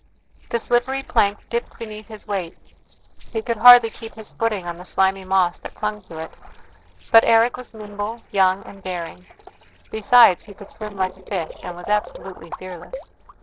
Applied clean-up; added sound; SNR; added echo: neural separator model SepFormer DNS4.